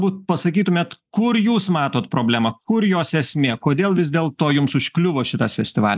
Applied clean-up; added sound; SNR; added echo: neural mask model Resemble Enhance denoiser.